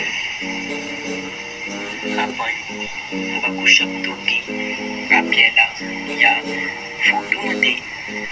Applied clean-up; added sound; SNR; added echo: none; Guitar; 9 dB; none.